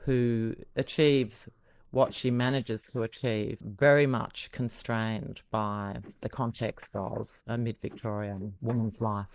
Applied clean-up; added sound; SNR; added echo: neural mask model Resemble Enhance denoiser.